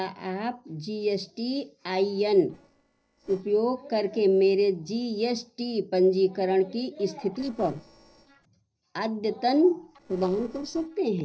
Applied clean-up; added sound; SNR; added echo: neural separator model SepFormer DNS4.